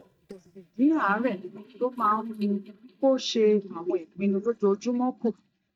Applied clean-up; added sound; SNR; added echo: neural mask model DeepFilterNet 3.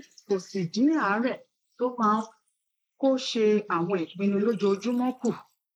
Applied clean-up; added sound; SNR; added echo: neural mask model Resemble Enhance denoiser.